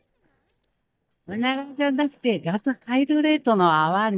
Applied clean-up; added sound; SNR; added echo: neural mask model DeepFilterNet 3.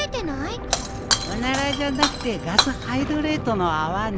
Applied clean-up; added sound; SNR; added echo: none; Shatter; 2 dB; none.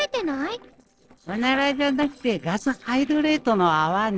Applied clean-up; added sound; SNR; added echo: neural separator model SepFormer DNS4.